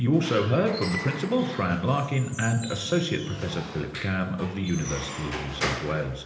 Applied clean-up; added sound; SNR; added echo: none; Squeak / Wood; 10 dB; reverberation time 1.0 s.